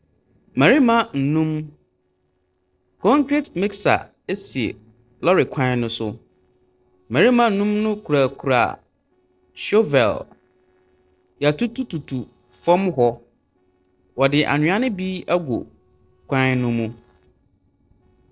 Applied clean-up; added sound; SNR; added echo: neural separator model SepFormer DNS4.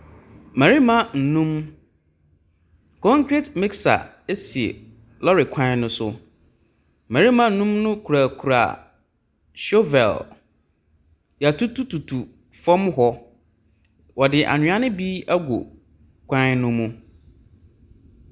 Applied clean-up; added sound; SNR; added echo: none; none; none; none.